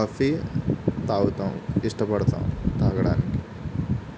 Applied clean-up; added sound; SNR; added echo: none; Bass drum; 13 dB; none.